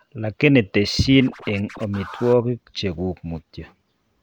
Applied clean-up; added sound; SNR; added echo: none; Scratching (performance technique); 18 dB; none.